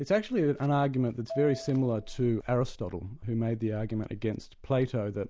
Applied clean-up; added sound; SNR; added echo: none; Marimba, xylophone; 17 dB; none.